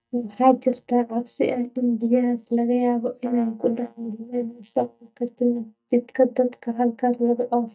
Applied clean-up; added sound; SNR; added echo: neural mask model DeepFilterNet 3.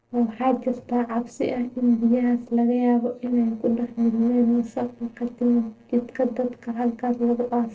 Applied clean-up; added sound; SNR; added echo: neural separator model SepFormer DNS4.